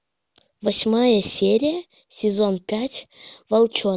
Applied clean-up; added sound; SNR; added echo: none; none; none; none.